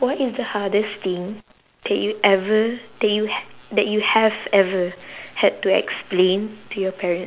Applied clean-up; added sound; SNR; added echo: none; none; none; none.